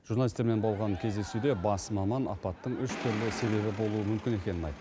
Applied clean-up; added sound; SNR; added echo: none; Cheering; 19 dB; none.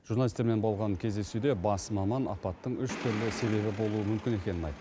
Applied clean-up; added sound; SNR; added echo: none; none; none; none.